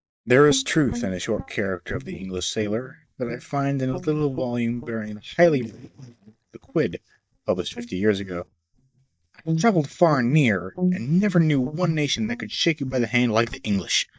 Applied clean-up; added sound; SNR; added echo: neural mask model DeepFilterNet 3.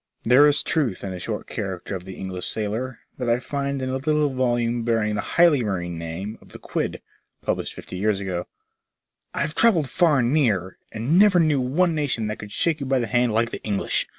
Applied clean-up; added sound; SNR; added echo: none; none; none; none.